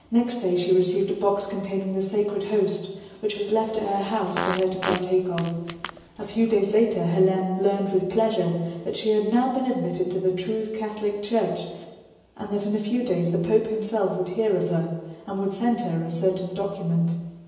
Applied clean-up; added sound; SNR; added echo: none; Fart; 9 dB; reverberation time 1.0 s.